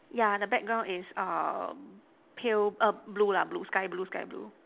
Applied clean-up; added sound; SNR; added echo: none; none; none; none.